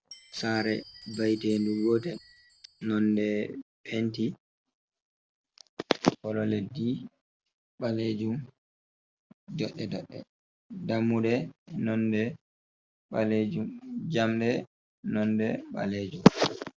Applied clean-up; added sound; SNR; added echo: none; Glass; 19 dB; none.